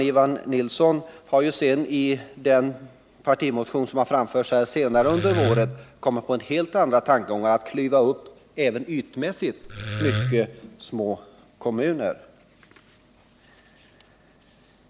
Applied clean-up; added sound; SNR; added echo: none; Wood; 4 dB; none.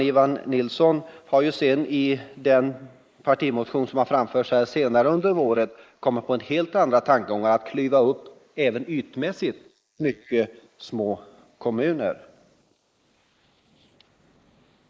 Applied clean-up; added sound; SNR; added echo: neural mask model Resemble Enhance denoiser.